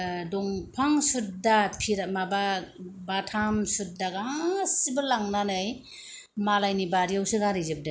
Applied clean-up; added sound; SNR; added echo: none; none; none; none.